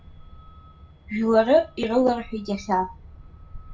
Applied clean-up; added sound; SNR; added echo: none; Truck; 19 dB; reverberation time 0.2 s.